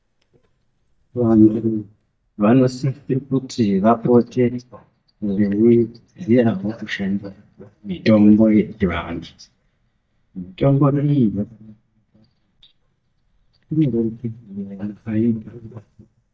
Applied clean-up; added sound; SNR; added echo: neural mask model DeepFilterNet 3.